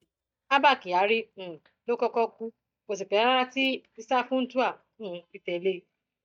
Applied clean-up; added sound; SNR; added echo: neural mask model DeepFilterNet 3.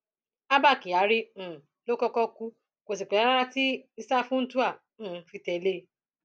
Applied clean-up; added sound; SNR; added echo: none; none; none; none.